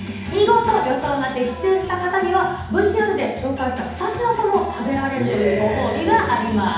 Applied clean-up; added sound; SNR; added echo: none; none; none; reverberation time 0.8 s.